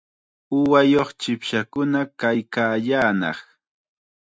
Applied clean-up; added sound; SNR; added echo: none; none; none; none.